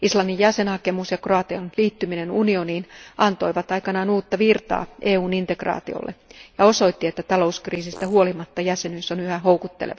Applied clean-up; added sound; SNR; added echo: none; Fart; 20 dB; none.